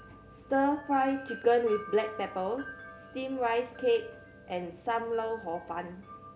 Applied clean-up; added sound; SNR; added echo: none; Wind chime; 17 dB; none.